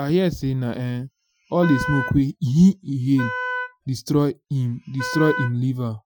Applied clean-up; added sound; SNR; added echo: classical method Wiener filter.